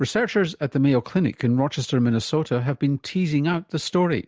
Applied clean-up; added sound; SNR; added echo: none; none; none; none.